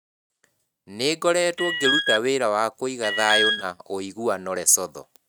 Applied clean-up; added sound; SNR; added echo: neural mask model RNNoise.